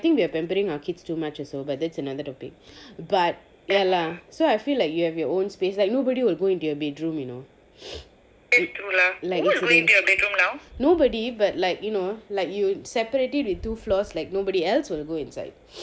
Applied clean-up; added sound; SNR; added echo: none; none; none; none.